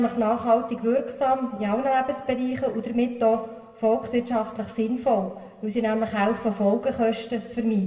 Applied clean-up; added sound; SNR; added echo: none; none; none; reverberation time 1.2 s.